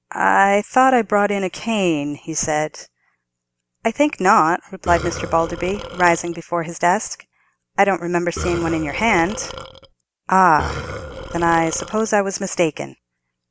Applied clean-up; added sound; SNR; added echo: none; Burping, eructation; 10 dB; none.